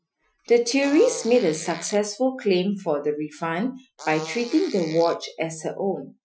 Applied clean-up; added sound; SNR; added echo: classical method Wiener filter.